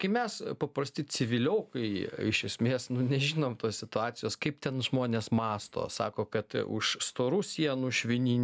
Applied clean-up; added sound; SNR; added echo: none; none; none; none.